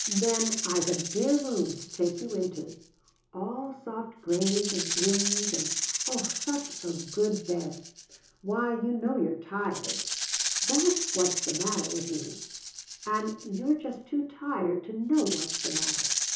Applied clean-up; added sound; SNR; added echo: none; Rattle (instrument); 3 dB; reverberation time 0.6 s.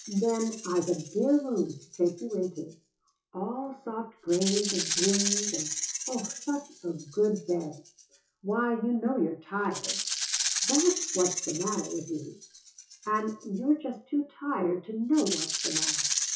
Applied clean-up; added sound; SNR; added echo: classical method WPE with log-MMSE.